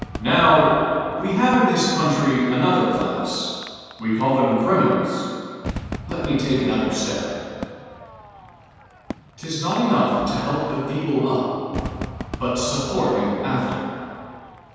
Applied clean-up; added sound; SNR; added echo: none; Crowd / Fireworks; 14 dB; reverberation time 2.1 s.